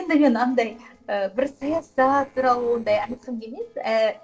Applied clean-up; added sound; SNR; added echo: neural separator model SepFormer DNS4.